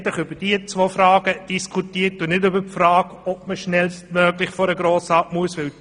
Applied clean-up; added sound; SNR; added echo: none; none; none; none.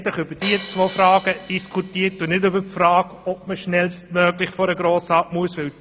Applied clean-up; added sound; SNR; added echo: none; Crash cymbal; 6 dB; none.